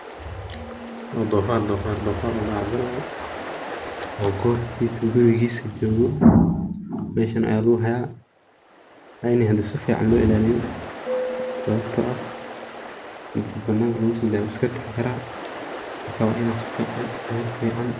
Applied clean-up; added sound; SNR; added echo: none; Ocean; 11 dB; none.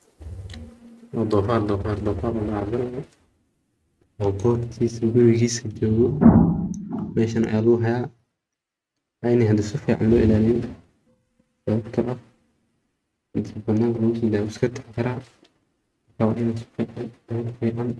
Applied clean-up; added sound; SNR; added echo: neural mask model RNNoise.